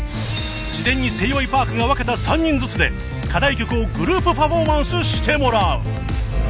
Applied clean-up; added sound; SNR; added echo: none; Wind instrument, woodwind instrument; 19 dB; none.